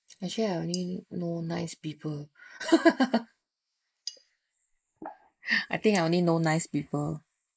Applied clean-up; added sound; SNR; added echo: neural mask model Resemble Enhance denoiser.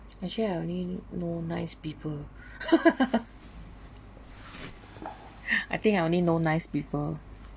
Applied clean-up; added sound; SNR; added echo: none; none; none; none.